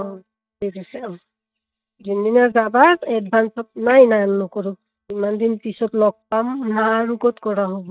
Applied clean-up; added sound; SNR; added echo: neural mask model DeepFilterNet 3.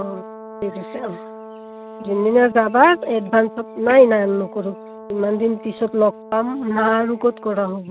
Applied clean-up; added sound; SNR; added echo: none; Brass instrument; 17 dB; none.